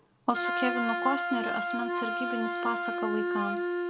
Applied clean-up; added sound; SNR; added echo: none; Wind instrument, woodwind instrument; -2 dB; none.